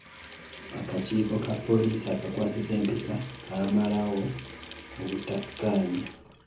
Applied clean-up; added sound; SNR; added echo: none; Sink (filling or washing) / Water tap, faucet; 12 dB; reverberation time 0.7 s.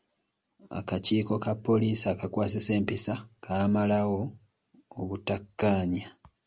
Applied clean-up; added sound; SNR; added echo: none; none; none; none.